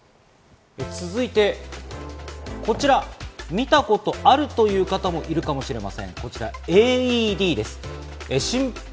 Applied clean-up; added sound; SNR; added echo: none; none; none; none.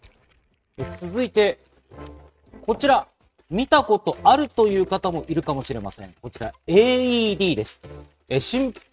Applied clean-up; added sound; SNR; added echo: neural mask model RNNoise.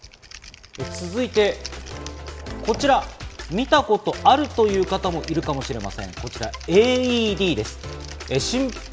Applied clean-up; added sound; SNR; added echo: none; Typing; 19 dB; none.